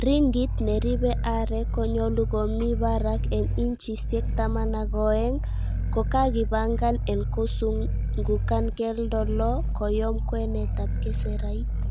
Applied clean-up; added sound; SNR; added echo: none; Growling; -1 dB; none.